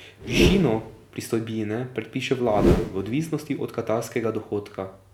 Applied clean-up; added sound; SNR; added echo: none; Whoosh, swoosh, swish; -1 dB; none.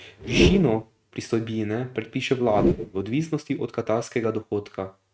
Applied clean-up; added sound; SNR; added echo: neural mask model RNNoise.